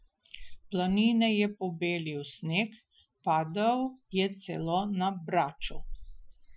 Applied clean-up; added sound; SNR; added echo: classical method Wiener filter.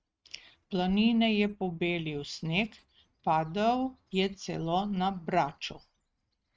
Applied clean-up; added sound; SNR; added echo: neural mask model RNNoise.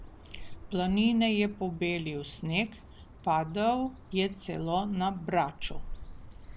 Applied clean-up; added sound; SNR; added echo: none; Bird; 12 dB; none.